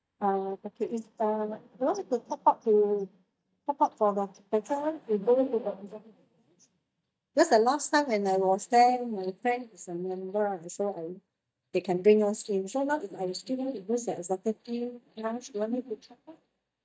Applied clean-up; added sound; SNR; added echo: neural mask model DeepFilterNet 3.